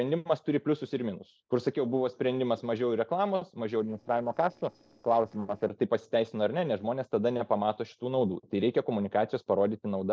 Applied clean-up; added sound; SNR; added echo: neural separator model SepFormer DNS4.